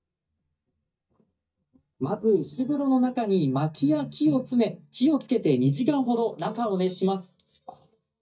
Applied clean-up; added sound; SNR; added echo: neural mask model DeepFilterNet 3.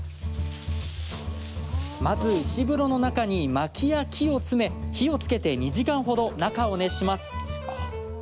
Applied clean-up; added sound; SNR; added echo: none; none; none; none.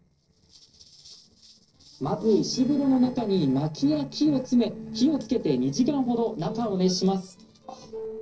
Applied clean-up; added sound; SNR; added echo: neural separator model SepFormer DNS4.